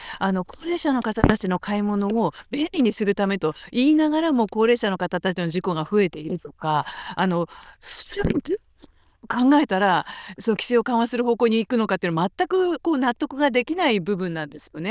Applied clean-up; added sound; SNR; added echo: neural diffusion model UNIVERSE++.